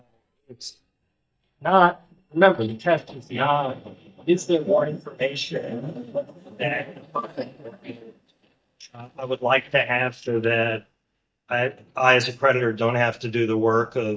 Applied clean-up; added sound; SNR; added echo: neural mask model DeepFilterNet 3.